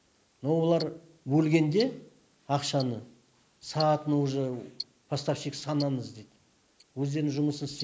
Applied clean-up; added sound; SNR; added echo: neural mask model Resemble Enhance denoiser.